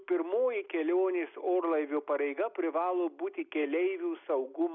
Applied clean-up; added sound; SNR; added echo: none; none; none; none.